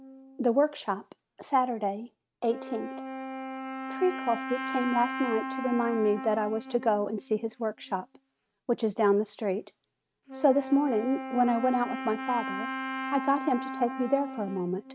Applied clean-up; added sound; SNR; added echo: neural mask model RNNoise.